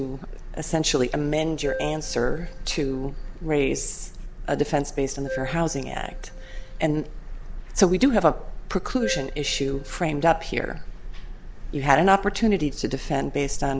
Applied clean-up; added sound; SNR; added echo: none; Keyboard (musical); 14 dB; none.